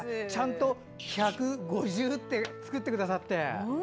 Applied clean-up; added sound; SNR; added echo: none; Sneeze; 19 dB; none.